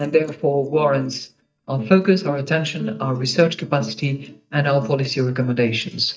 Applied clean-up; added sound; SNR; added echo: neural mask model DeepFilterNet 3.